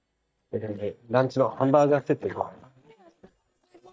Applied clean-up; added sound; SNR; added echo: neural mask model DeepFilterNet 3.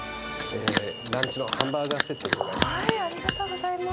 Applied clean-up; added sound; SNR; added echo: none; Bell; -1 dB; none.